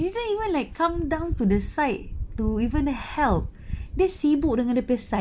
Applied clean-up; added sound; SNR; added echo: none; none; none; none.